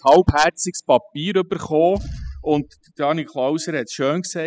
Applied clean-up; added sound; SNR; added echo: classical method spectral subtraction.